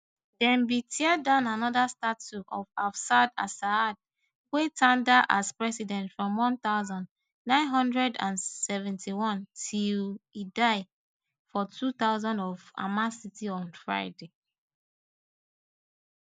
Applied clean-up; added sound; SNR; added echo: none; none; none; none.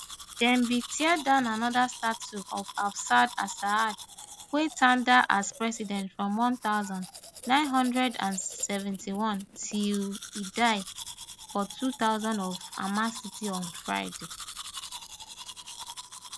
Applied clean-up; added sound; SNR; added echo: none; Domestic sounds, home sounds; 13 dB; none.